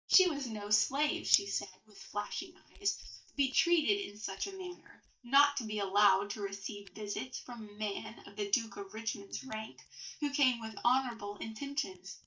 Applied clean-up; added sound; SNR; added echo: neural mask model DeepFilterNet 3.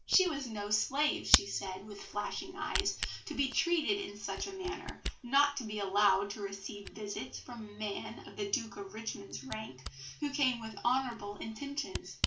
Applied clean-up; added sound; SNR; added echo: none; Camera; 7 dB; reverberation time 0.3 s.